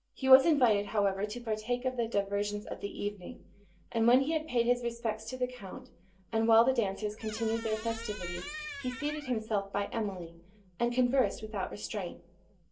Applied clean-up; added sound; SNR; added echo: none; Squeak; 13 dB; reverberation time 0.2 s.